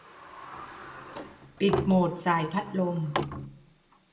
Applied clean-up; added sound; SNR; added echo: none; Sliding door; 7 dB; reverberation time 0.5 s.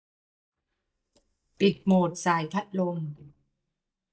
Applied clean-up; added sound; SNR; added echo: neural mask model DeepFilterNet 3.